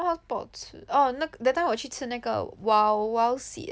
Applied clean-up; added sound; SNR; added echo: none; none; none; none.